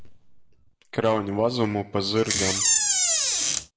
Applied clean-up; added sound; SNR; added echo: none; Door; -5 dB; reverberation time 0.6 s.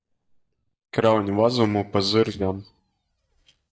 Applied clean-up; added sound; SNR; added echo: neural mask model DeepFilterNet 3.